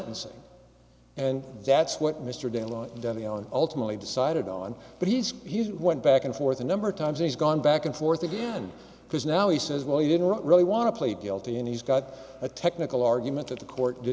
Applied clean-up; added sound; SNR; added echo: none; none; none; none.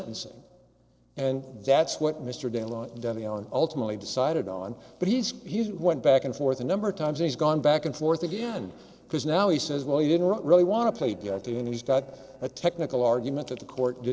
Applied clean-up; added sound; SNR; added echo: neural separator model SepFormer DNS4.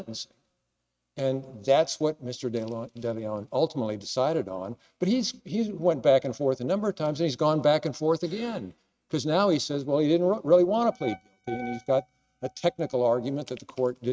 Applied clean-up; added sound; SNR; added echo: neural mask model RNNoise.